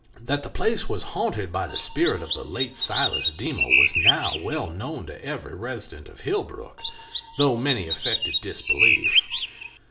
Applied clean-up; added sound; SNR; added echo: none; Chirp, tweet; -4 dB; reverberation time 0.5 s.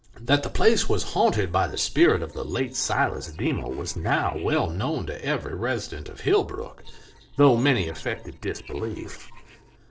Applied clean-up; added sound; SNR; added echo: neural separator model SepFormer DNS4.